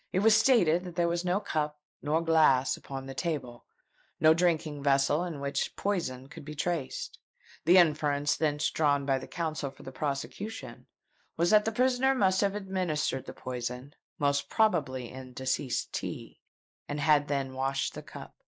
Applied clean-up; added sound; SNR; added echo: neural mask model Resemble Enhance denoiser.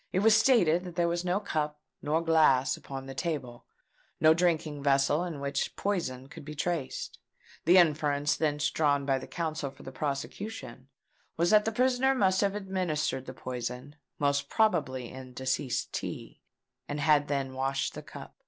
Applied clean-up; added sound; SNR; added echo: none; none; none; none.